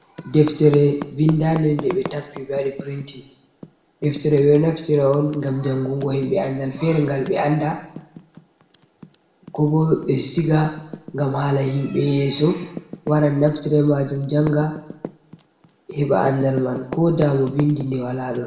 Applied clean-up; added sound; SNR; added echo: none; Typing; 17 dB; reverberation time 0.8 s.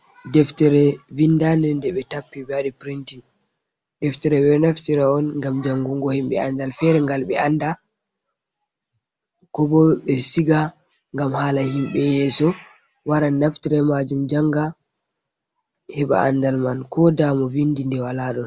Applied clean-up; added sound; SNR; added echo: none; none; none; none.